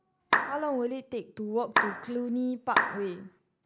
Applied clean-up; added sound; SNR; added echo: none; Clapping; -3 dB; none.